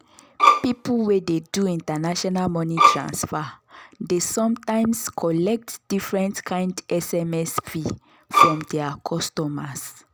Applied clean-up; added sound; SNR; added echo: none; Bowed string instrument; -5 dB; none.